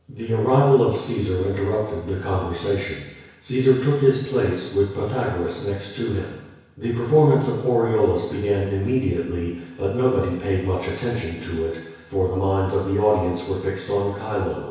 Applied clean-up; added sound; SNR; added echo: none; none; none; reverberation time 1.1 s.